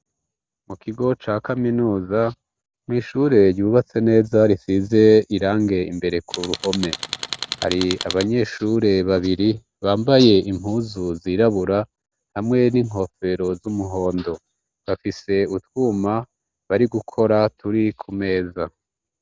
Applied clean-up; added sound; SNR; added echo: none; Tools; 9 dB; none.